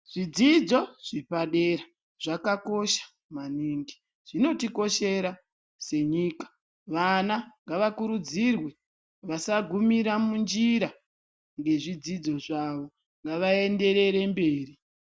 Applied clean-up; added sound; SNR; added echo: none; none; none; none.